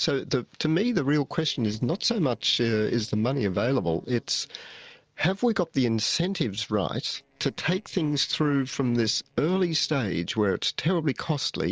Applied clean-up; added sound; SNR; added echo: neural separator model SepFormer DNS4.